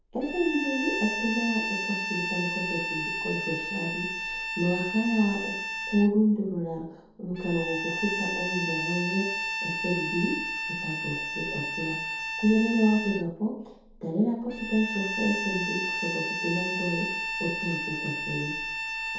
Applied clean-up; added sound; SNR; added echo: none; Bowed string instrument; 3 dB; reverberation time 0.7 s.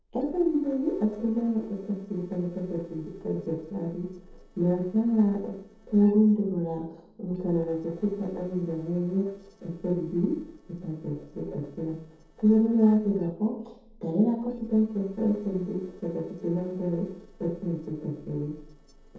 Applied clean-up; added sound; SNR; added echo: neural separator model SepFormer DNS4.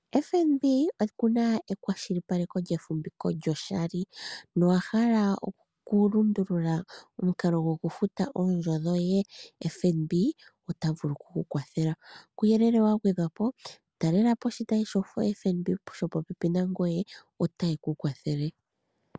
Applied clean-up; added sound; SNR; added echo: none; none; none; none.